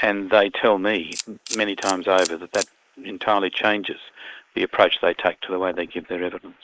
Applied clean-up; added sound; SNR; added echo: neural mask model Resemble Enhance denoiser.